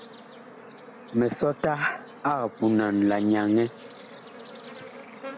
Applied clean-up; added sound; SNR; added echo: none; Bird / Insect; 17 dB; none.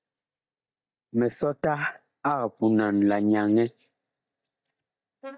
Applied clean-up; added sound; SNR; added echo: neural mask model DeepFilterNet 3.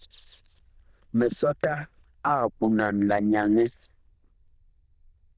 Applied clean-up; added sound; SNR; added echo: neural diffusion model UNIVERSE++.